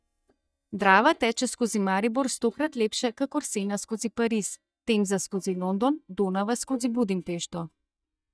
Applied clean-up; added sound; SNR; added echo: neural mask model DeepFilterNet 3.